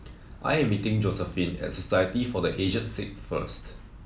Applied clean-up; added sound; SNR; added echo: none; none; none; none.